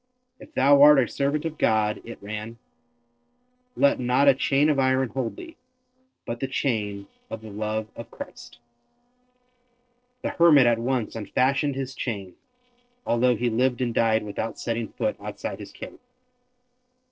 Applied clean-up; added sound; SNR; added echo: neural separator model SepFormer DNS4.